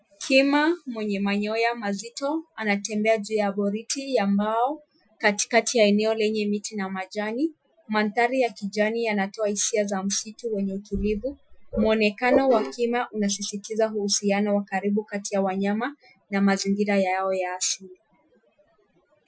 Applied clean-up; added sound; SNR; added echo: classical method Wiener filter.